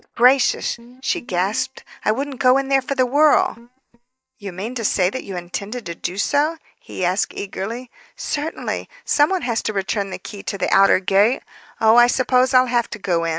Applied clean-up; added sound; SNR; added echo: neural mask model DeepFilterNet 3.